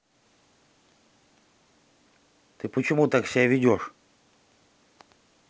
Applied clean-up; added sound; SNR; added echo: none; none; none; none.